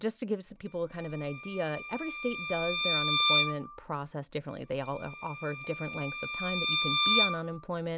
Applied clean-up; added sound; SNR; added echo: none; Bowed string instrument; -3 dB; none.